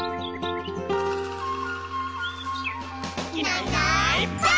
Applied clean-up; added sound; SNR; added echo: none; none; none; none.